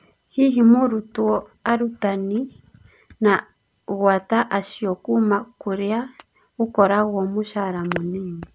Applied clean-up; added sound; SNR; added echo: none; none; none; none.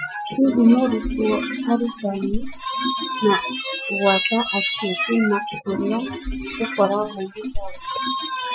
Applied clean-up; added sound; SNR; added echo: classical method Wiener filter.